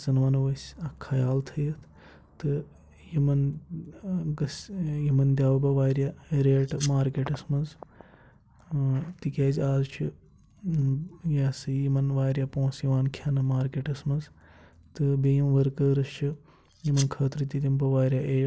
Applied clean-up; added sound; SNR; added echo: none; Domestic sounds, home sounds; 14 dB; none.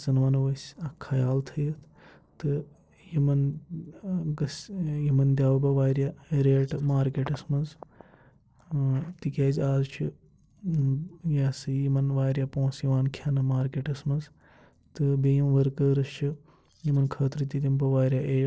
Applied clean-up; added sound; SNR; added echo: neural separator model SepFormer DNS4.